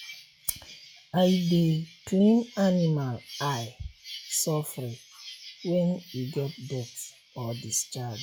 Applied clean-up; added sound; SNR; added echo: classical method log-MMSE.